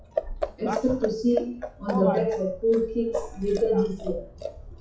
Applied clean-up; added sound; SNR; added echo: classical method WPE with log-MMSE.